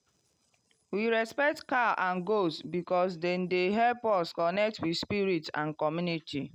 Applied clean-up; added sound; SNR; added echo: none; none; none; none.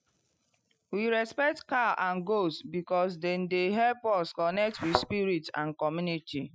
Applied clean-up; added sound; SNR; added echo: classical method Wiener filter.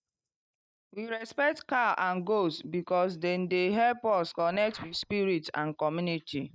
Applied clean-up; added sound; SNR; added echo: neural mask model DeepFilterNet 3.